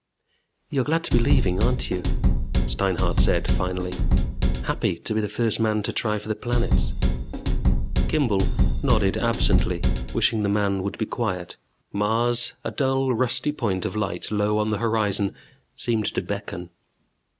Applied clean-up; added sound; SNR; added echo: none; Drum kit; -4 dB; none.